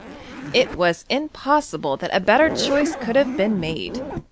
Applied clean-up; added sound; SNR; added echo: none; Zipper (clothing); 10 dB; none.